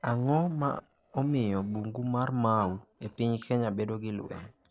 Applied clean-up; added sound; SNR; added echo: neural separator model SepFormer DNS4.